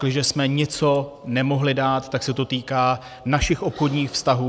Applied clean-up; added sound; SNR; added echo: none; none; none; none.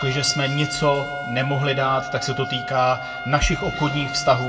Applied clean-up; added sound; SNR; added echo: none; Trumpet; 8 dB; reverberation time 1.5 s.